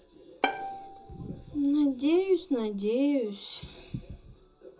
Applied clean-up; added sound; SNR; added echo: none; Bowed string instrument; 8 dB; reverberation time 0.2 s.